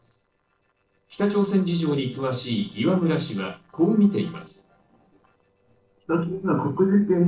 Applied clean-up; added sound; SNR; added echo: neural separator model SepFormer DNS4.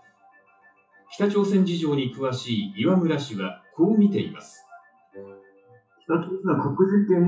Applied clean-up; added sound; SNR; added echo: classical method WPE with log-MMSE.